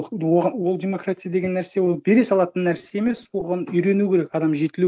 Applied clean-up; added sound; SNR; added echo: none; none; none; none.